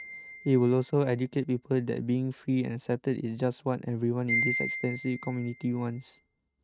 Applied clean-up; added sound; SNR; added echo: neural mask model RNNoise.